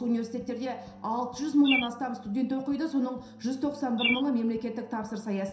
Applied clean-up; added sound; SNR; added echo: none; Bird; 5 dB; reverberation time 0.7 s.